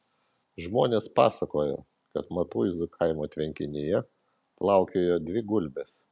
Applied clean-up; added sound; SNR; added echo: none; none; none; none.